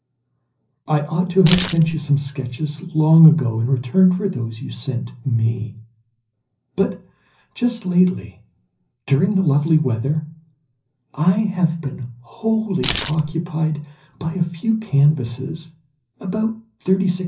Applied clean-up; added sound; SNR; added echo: none; Keys jangling; 6 dB; reverberation time 0.5 s.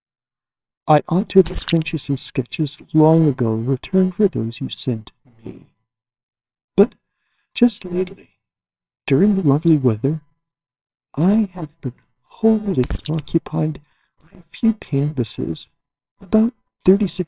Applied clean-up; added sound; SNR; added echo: neural separator model SepFormer WHAMR!.